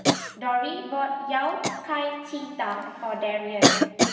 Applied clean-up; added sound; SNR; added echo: none; Cough; -2 dB; reverberation time 1.6 s.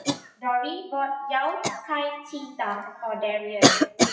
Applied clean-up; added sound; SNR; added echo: classical method WPE with log-MMSE.